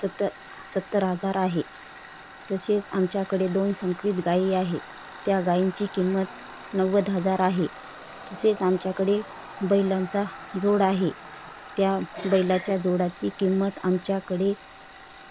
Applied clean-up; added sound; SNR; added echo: none; Tools; 17 dB; none.